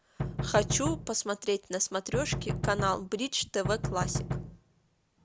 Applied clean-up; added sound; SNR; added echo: none; Knock; 3 dB; none.